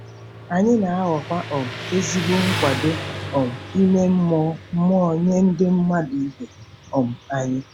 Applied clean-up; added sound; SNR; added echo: none; Motorcycle; 11 dB; none.